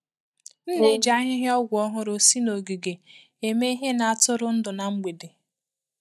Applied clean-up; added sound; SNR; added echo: neural mask model DeepFilterNet 3.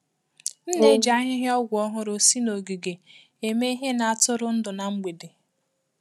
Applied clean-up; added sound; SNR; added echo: none; Brass instrument; 1 dB; none.